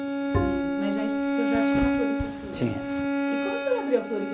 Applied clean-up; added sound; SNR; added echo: none; Bowed string instrument + Bowed string instrument; -4 dB; none.